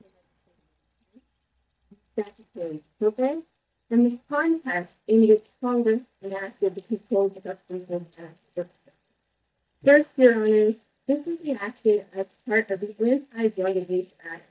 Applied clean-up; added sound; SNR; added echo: neural mask model DeepFilterNet 3.